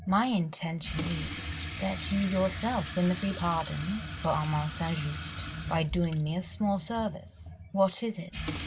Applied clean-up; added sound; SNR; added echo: none; Sink (filling or washing) / Water tap, faucet; 7 dB; none.